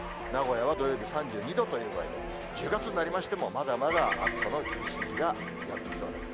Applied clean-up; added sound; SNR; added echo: none; Bird vocalization, bird call, bird song + Guitar; 6 dB; none.